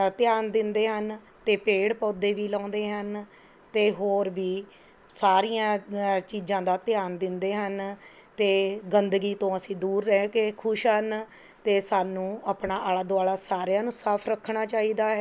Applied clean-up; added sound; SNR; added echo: none; none; none; none.